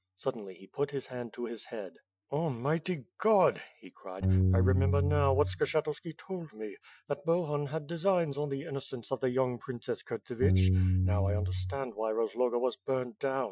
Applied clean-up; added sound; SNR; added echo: classical method Wiener filter.